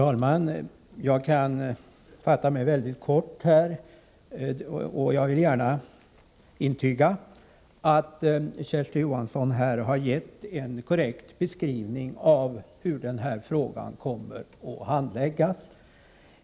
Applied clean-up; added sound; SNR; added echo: none; none; none; none.